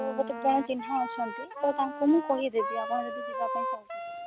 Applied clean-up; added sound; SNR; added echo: none; Wind instrument, woodwind instrument; 6 dB; none.